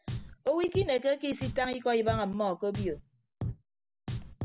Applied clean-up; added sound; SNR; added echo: none; Drum; 8 dB; none.